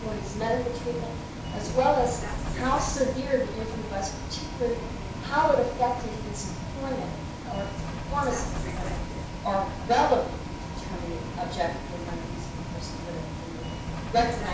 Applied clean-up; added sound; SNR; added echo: none; Bus; 4 dB; reverberation time 0.6 s.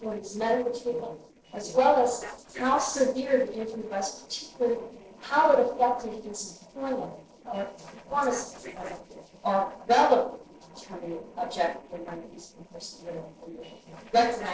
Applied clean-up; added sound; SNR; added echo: neural separator model SepFormer DNS4.